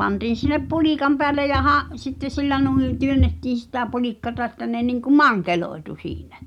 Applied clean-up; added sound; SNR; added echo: none; none; none; none.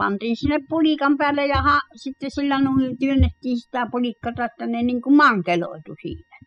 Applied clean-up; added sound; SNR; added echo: classical method spectral subtraction.